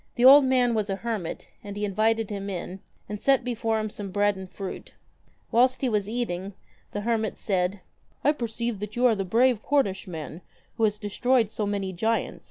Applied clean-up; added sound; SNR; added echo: none; none; none; none.